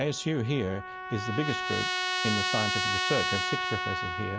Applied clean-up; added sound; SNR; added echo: none; Trumpet; -1 dB; none.